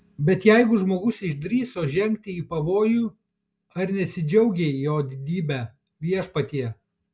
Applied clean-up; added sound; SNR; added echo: none; none; none; none.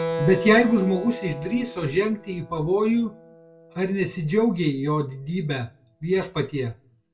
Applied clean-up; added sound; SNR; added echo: none; Keyboard (musical); 12 dB; reverberation time 0.2 s.